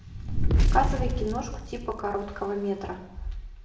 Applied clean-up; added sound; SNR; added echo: none; Fire; -4 dB; reverberation time 0.6 s.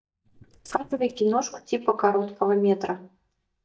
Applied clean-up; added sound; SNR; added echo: neural mask model DeepFilterNet 3.